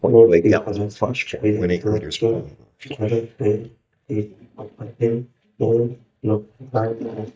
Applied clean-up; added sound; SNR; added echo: neural mask model DeepFilterNet 3.